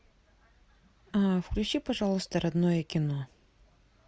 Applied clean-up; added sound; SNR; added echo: none; none; none; none.